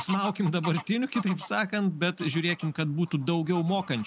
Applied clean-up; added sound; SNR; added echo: none; Bird vocalization, bird call, bird song / Fowl; 15 dB; none.